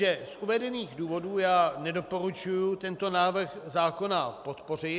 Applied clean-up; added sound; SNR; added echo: none; none; none; none.